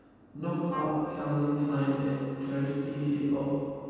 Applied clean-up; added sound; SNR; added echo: none; Wind instrument, woodwind instrument; 14 dB; reverberation time 2.1 s.